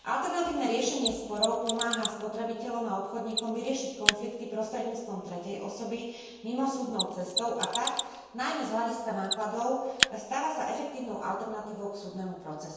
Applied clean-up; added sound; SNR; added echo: none; Mechanisms; 5 dB; reverberation time 1.2 s.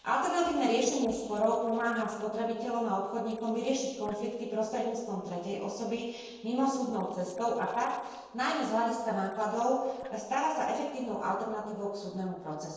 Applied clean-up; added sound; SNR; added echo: neural separator model SepFormer DNS4.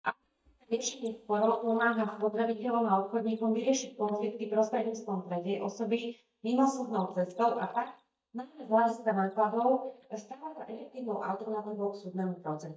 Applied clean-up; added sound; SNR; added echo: neural mask model DeepFilterNet 3.